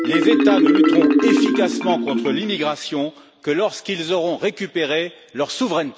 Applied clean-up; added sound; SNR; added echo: none; Marimba, xylophone; -2 dB; none.